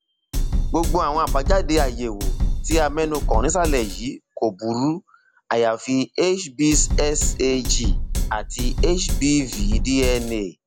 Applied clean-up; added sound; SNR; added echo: none; Drum kit; -1 dB; none.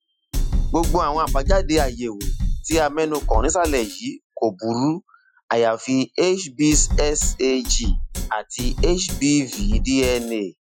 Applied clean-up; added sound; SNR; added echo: classical method Wiener filter.